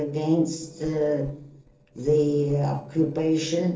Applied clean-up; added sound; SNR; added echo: neural separator model SepFormer DNS4.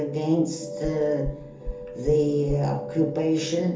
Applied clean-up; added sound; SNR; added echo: none; Knock; 14 dB; reverberation time 0.7 s.